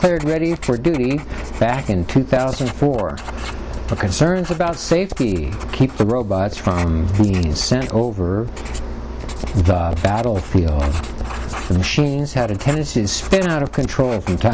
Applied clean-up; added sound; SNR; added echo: none; Writing; 13 dB; none.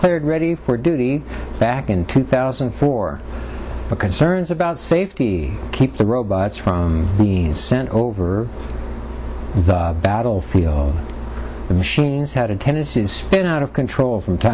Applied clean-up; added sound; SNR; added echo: none; none; none; none.